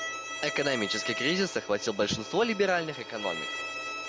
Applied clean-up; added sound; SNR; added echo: none; Bowed string instrument; 7 dB; none.